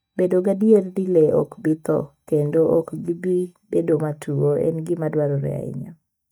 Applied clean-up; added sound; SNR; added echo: neural mask model DeepFilterNet 3.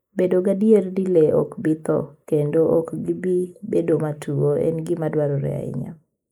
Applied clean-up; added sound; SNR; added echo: neural mask model Resemble Enhance denoiser.